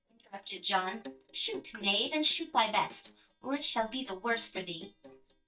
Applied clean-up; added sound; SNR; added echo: neural mask model DeepFilterNet 3.